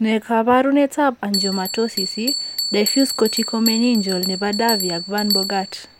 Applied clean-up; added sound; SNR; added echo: none; Bell; 6 dB; none.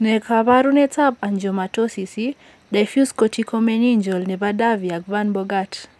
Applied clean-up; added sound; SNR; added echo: none; none; none; none.